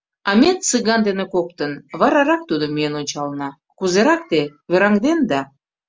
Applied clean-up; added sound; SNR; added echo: none; none; none; none.